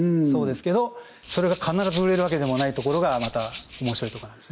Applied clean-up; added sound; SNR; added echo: none; Rattle (instrument); 16 dB; none.